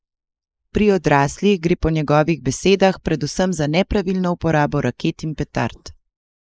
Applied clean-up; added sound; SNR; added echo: neural mask model Resemble Enhance denoiser.